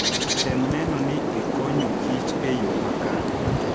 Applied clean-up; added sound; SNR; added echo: none; Bird; -3 dB; none.